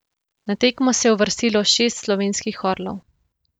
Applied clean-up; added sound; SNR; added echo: none; none; none; none.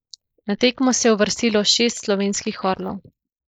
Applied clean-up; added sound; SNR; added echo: neural mask model Resemble Enhance denoiser.